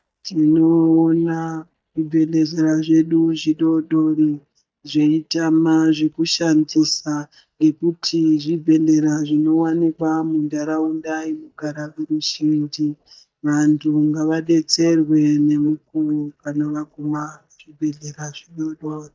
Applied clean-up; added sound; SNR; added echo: neural mask model DeepFilterNet 3.